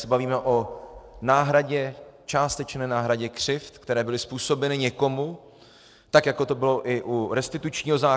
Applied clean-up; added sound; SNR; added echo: none; none; none; none.